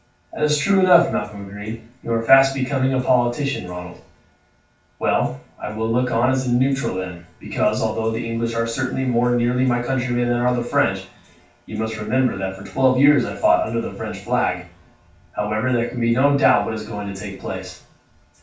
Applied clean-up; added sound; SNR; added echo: none; none; none; reverberation time 0.2 s.